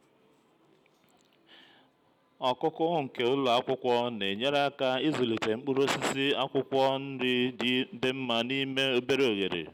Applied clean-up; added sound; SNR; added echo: none; none; none; none.